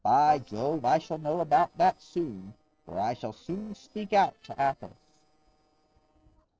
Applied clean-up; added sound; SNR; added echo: neural separator model SepFormer DNS4.